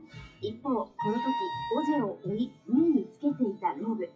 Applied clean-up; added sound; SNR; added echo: classical method WPE with log-MMSE.